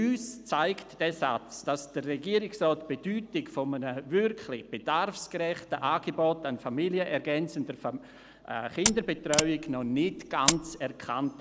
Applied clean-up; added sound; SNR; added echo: none; Mechanisms; -3 dB; none.